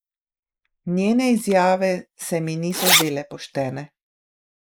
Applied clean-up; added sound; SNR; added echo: neural mask model Resemble Enhance denoiser.